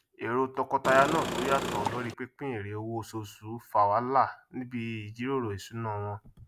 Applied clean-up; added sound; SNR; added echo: none; Engine / Car; 2 dB; none.